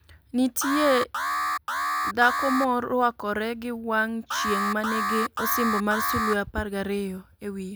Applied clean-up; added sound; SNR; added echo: none; Alarm; 3 dB; none.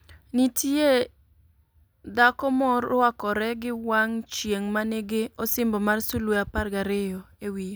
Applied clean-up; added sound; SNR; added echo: none; none; none; none.